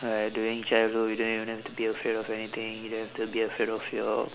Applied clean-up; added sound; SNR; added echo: none; none; none; none.